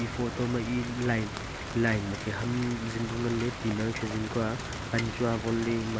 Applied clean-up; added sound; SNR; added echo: none; Rain; 6 dB; none.